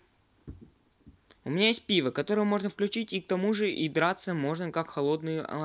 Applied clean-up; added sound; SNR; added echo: none; none; none; none.